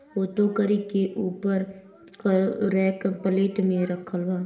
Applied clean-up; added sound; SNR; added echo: none; none; none; reverberation time 0.9 s.